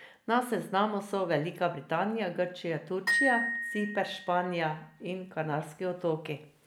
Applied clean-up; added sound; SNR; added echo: none; Glockenspiel; 4 dB; none.